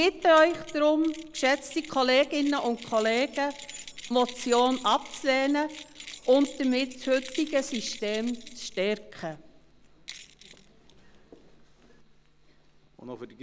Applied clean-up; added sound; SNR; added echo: none; Keys jangling; 6 dB; none.